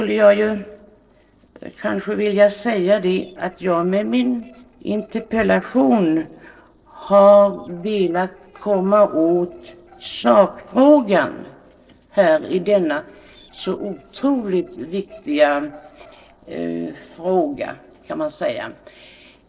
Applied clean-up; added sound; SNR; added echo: neural separator model SepFormer DNS4.